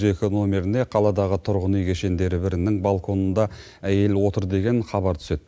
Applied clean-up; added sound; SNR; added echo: none; none; none; none.